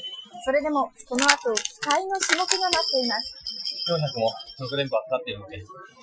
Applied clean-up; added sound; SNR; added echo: classical method Wiener filter.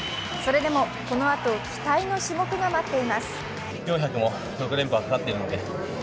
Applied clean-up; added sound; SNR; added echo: none; none; none; none.